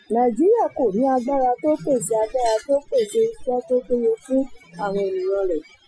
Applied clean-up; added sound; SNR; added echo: classical method Wiener filter.